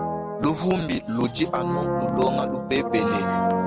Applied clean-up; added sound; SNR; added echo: none; Brass instrument; 0 dB; none.